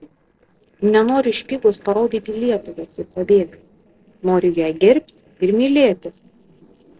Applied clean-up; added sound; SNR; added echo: neural separator model SepFormer DNS4.